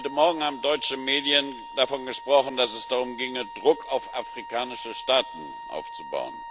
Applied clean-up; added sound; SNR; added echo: none; Wind instrument, woodwind instrument; 13 dB; none.